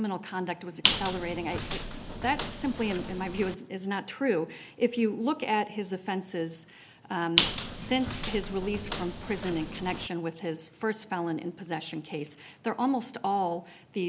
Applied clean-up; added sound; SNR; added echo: none; Squeak; 1 dB; none.